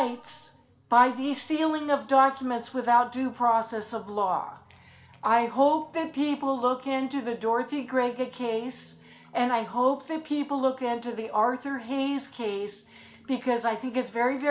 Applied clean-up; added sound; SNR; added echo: none; none; none; reverberation time 1.8 s.